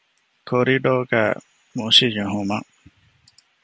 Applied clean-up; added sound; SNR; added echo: none; none; none; none.